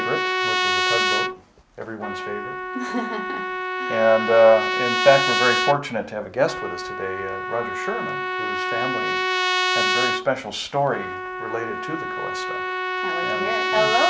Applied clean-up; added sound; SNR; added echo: none; Trumpet; 0 dB; none.